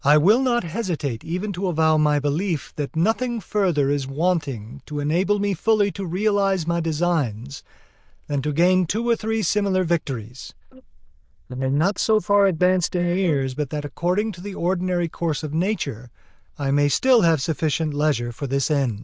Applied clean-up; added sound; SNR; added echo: neural diffusion model UNIVERSE++.